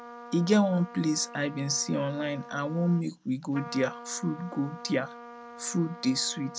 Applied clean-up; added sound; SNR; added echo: none; Trumpet; 15 dB; none.